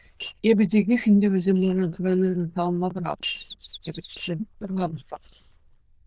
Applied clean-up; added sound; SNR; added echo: neural diffusion model UNIVERSE++.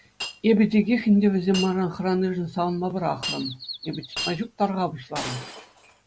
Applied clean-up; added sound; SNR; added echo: none; Bird vocalization, bird call, bird song + Shatter; 13 dB; none.